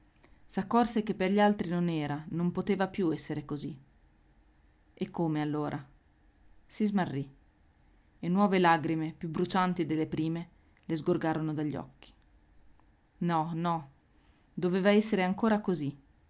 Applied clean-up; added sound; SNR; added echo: none; none; none; none.